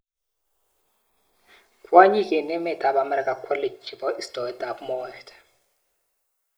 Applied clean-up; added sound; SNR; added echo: neural mask model Resemble Enhance denoiser.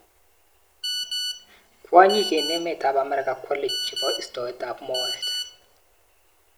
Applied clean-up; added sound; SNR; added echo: none; Telephone; 6 dB; none.